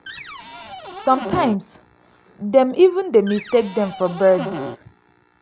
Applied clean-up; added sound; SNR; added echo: none; Cupboard open or close; 11 dB; none.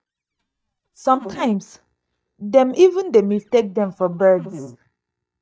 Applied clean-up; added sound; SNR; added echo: neural mask model DeepFilterNet 3.